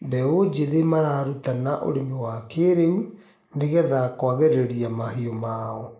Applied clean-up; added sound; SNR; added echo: neural mask model Resemble Enhance denoiser.